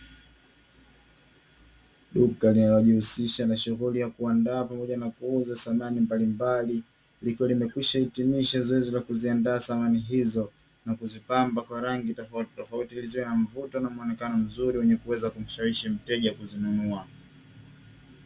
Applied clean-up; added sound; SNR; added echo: none; none; none; none.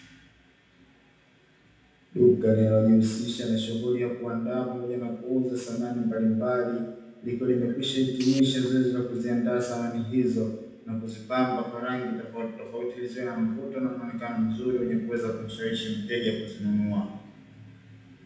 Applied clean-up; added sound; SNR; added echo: none; Tools; 15 dB; reverberation time 0.9 s.